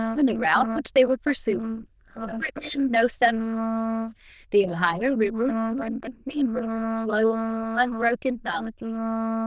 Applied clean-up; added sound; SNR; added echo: neural diffusion model UNIVERSE++.